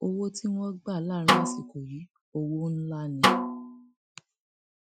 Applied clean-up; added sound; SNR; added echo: classical method Wiener filter.